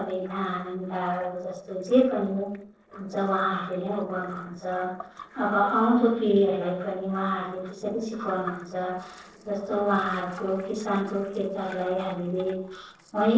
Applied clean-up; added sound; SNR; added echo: neural separator model SepFormer DNS4.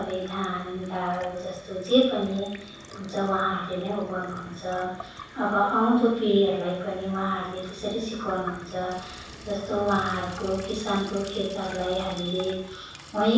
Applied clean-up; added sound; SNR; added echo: none; Sink (filling or washing) / Water tap, faucet; 18 dB; reverberation time 0.7 s.